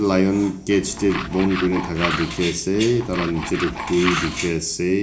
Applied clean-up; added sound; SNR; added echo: none; Tools; 8 dB; reverberation time 0.4 s.